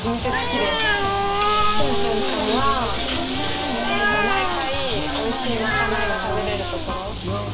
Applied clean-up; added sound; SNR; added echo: none; Animal; 1 dB; reverberation time 0.7 s.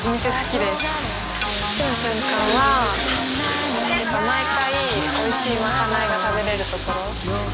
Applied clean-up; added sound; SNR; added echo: none; none; none; none.